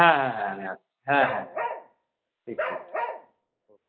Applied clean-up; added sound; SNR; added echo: neural mask model Resemble Enhance denoiser.